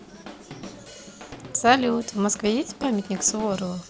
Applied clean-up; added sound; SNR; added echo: none; Drum kit; 15 dB; none.